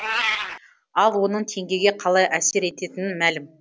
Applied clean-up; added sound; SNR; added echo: none; Meow; 9 dB; none.